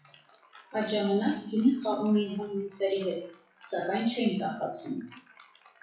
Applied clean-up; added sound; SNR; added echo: classical method WPE with log-MMSE.